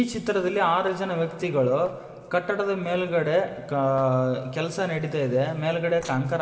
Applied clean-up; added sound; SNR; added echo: neural separator model SepFormer DNS4.